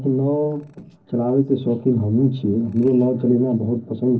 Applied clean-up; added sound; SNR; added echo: neural separator model SepFormer DNS4.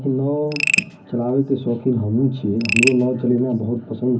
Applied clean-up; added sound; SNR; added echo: none; Frog; 7 dB; reverberation time 0.4 s.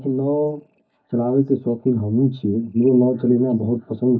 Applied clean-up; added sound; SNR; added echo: neural mask model DeepFilterNet 3.